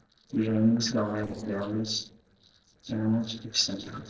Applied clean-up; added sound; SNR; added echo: neural separator model SepFormer DNS4.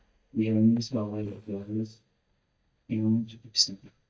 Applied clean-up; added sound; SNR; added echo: neural mask model DeepFilterNet 3.